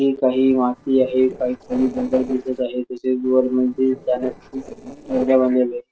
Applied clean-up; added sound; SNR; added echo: neural separator model SepFormer DNS4.